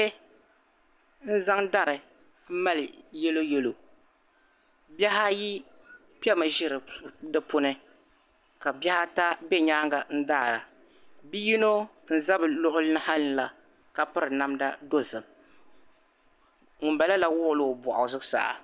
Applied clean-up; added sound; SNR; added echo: none; none; none; none.